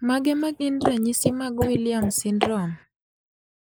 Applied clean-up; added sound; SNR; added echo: neural mask model Resemble Enhance denoiser.